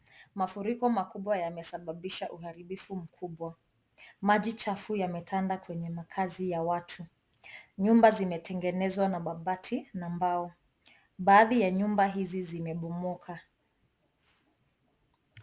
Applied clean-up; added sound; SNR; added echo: none; none; none; none.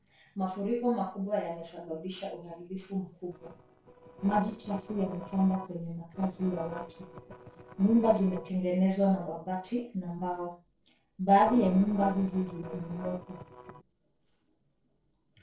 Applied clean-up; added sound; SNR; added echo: neural separator model SepFormer DNS4.